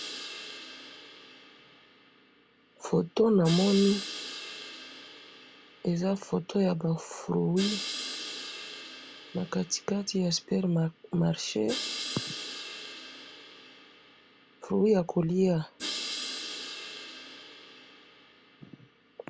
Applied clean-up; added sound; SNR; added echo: none; Crash cymbal; 10 dB; none.